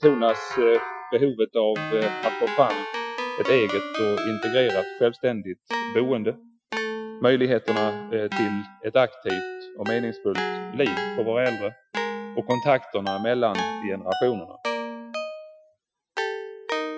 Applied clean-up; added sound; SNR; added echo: classical method Wiener filter.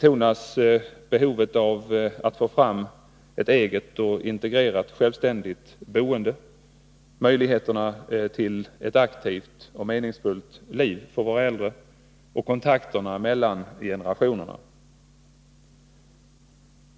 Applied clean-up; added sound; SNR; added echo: none; none; none; none.